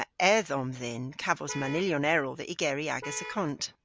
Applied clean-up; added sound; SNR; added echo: none; Vehicle horn, car horn, honking; 13 dB; none.